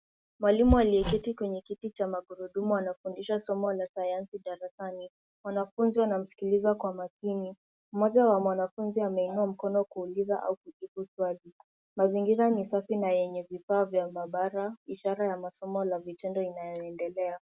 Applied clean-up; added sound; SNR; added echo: none; Hammer; 4 dB; none.